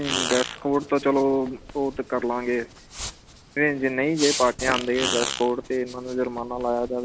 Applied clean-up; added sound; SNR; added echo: none; Fart; 8 dB; none.